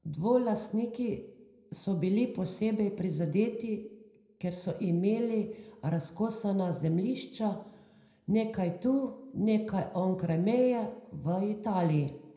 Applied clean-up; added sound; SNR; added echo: none; none; none; reverberation time 0.5 s.